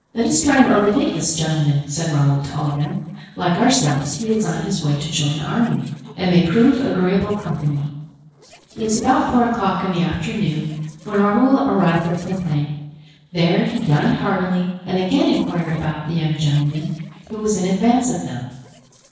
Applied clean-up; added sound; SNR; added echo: neural separator model SepFormer DNS4.